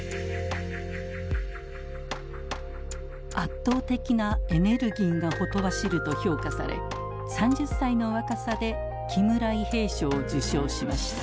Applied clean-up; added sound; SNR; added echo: none; none; none; none.